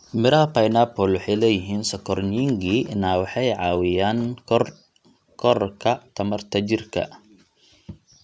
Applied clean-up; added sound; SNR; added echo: none; none; none; none.